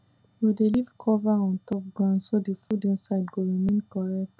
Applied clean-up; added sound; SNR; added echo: none; none; none; none.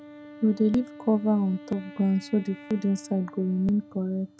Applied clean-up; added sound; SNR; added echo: none; Wind instrument, woodwind instrument; 19 dB; none.